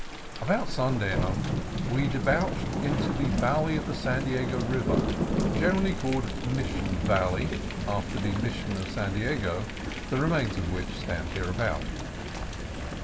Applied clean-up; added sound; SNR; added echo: none; Thunder / Rain; 0 dB; reverberation time 0.9 s.